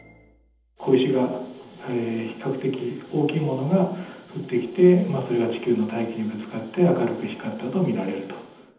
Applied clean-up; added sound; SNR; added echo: none; none; none; reverberation time 0.8 s.